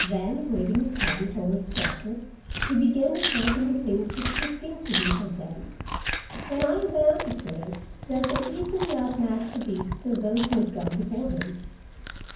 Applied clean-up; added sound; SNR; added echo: none; Chewing, mastication; 5 dB; reverberation time 0.9 s.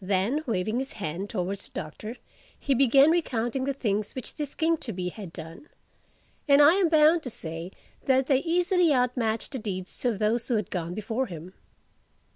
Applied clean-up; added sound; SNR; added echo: none; none; none; none.